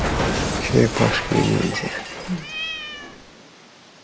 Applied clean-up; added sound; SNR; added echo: none; Cat; 3 dB; none.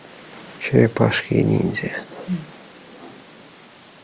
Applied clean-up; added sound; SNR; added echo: none; none; none; none.